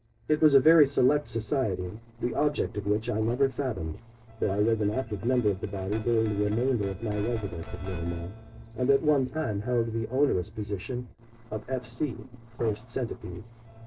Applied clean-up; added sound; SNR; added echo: neural separator model SepFormer DNS4.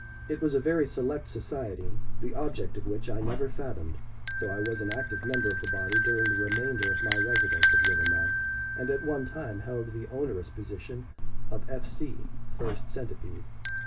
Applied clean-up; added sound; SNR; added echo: none; Bell; -5 dB; reverberation time 0.2 s.